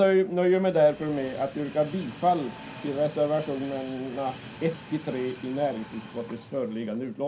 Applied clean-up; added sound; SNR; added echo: none; Train; 17 dB; reverberation time 0.3 s.